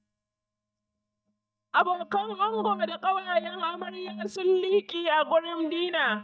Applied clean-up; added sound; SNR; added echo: neural mask model DeepFilterNet 3.